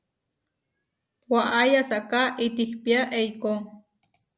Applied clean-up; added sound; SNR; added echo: none; none; none; none.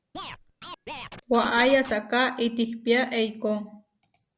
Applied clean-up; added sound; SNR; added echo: none; Scratching (performance technique); 14 dB; none.